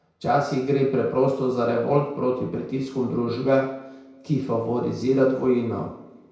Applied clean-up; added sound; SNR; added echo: none; none; none; reverberation time 0.6 s.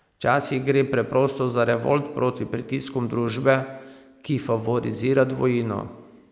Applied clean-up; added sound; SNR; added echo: none; none; none; none.